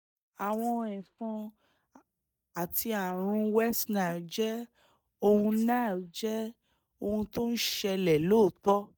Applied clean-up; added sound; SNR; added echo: neural mask model DeepFilterNet 3.